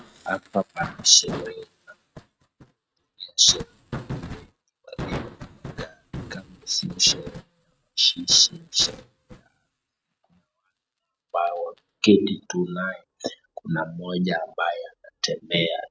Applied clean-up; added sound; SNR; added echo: neural mask model RNNoise.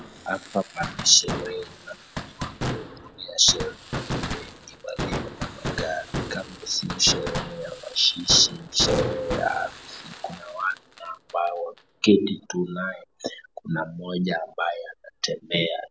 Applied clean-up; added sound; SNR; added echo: none; Fireworks; 8 dB; none.